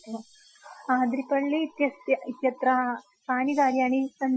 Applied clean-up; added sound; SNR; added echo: classical method Wiener filter.